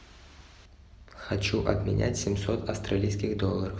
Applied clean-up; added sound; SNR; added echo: none; none; none; none.